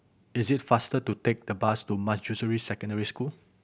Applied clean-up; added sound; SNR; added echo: none; none; none; none.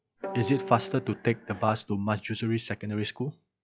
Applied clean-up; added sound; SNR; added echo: classical method log-MMSE.